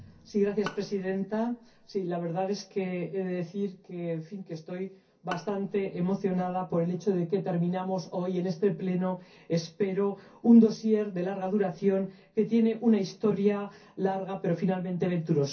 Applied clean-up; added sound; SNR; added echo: none; Bowed string instrument; 18 dB; reverberation time 0.3 s.